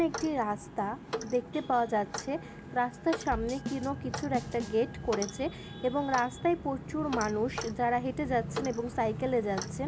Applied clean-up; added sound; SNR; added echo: none; Clock + Drum / Drum kit; 12 dB; none.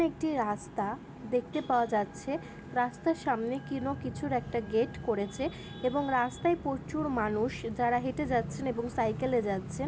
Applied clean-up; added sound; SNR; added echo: none; none; none; none.